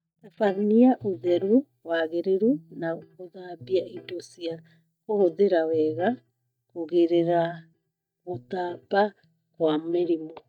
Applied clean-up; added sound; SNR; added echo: neural mask model DeepFilterNet 3.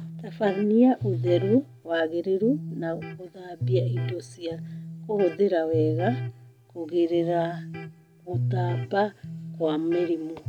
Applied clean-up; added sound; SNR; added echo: none; Electric guitar; 6 dB; none.